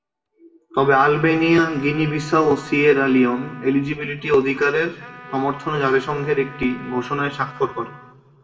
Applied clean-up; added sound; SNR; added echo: none; Trumpet; 20 dB; reverberation time 1.1 s.